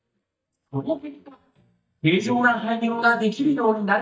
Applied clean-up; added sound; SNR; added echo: neural mask model DeepFilterNet 3.